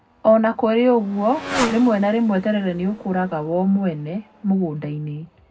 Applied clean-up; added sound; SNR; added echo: none; Motorcycle; 12 dB; reverberation time 0.3 s.